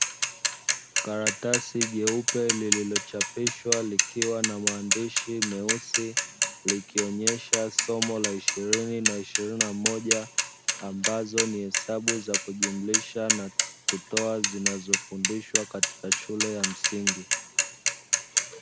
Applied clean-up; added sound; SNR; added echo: none; Mechanisms / Bicycle; -3 dB; none.